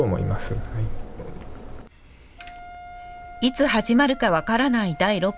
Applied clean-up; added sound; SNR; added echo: none; Wind instrument, woodwind instrument; 20 dB; none.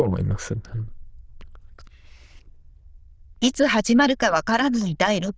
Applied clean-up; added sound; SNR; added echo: neural diffusion model UNIVERSE++.